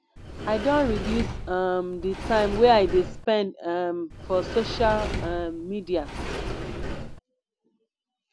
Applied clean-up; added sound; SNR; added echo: none; Sliding door; 6 dB; none.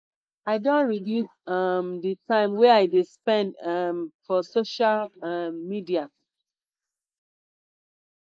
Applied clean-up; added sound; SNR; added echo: neural mask model Resemble Enhance denoiser.